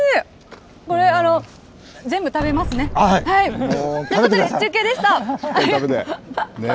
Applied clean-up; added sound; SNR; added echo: none; Boom; 11 dB; none.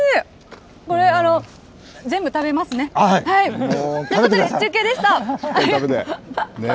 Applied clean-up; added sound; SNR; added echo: none; none; none; none.